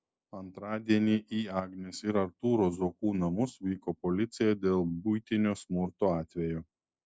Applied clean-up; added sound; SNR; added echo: none; none; none; none.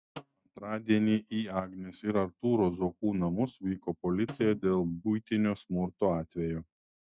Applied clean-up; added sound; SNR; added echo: neural mask model RNNoise.